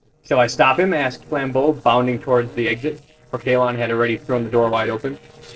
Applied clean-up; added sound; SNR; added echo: neural separator model SepFormer DNS4.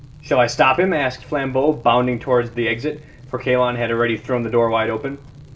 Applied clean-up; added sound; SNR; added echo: none; none; none; none.